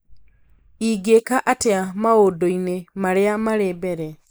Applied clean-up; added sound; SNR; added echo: neural mask model Resemble Enhance denoiser.